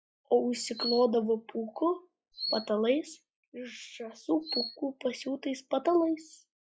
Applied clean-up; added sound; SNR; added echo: classical method log-MMSE.